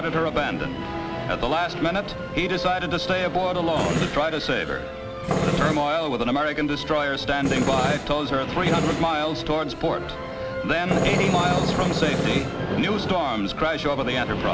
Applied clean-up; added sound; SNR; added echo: none; Tools; 6 dB; none.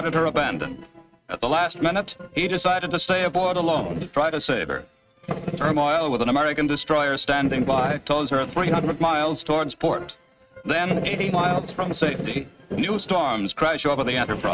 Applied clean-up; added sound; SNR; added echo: neural mask model RNNoise.